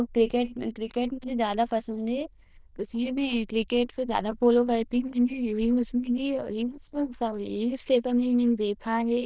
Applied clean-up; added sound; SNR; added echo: neural diffusion model UNIVERSE++.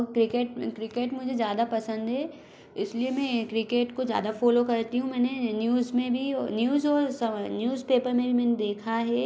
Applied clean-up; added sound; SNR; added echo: none; none; none; none.